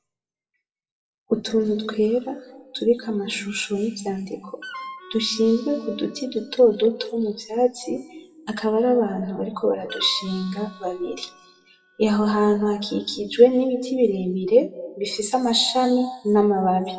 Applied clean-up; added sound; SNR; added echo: classical method WPE with log-MMSE.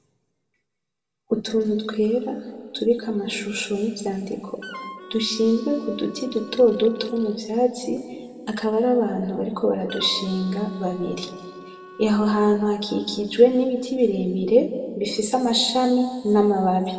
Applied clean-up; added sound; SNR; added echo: none; Wind instrument, woodwind instrument; 19 dB; reverberation time 1.8 s.